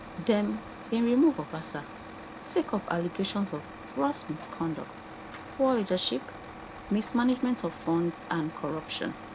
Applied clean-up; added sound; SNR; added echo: none; Truck; 13 dB; none.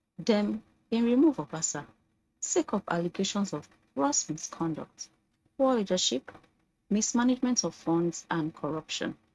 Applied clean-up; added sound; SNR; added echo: neural mask model RNNoise.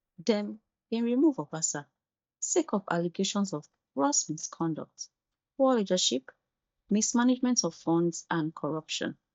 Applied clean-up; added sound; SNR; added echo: neural mask model DeepFilterNet 3.